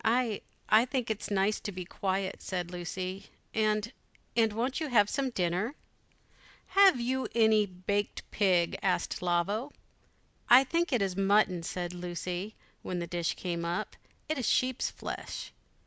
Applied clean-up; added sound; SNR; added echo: none; none; none; none.